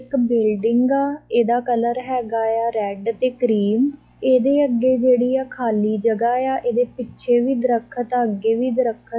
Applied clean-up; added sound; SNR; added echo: classical method log-MMSE.